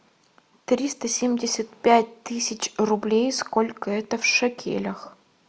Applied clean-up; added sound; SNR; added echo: none; none; none; none.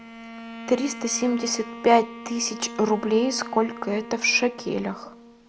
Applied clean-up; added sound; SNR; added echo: none; Bowed string instrument; 13 dB; none.